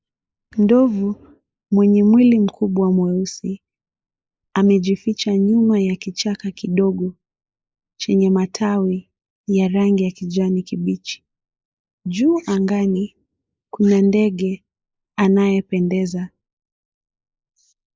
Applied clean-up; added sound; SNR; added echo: neural mask model Resemble Enhance denoiser.